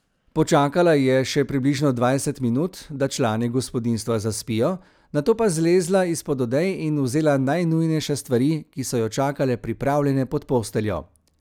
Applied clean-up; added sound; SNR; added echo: none; none; none; none.